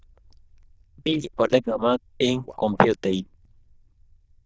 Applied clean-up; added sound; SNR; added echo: neural diffusion model UNIVERSE++.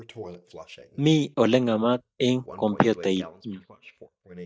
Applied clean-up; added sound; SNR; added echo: neural mask model DeepFilterNet 3.